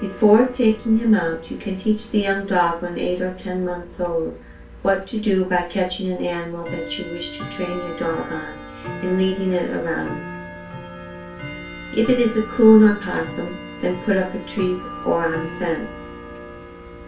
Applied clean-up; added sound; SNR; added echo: none; Tick-tock / Bell; 14 dB; reverberation time 0.3 s.